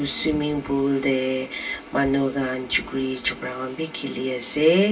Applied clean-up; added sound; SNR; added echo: none; Frog; 8 dB; reverberation time 0.1 s.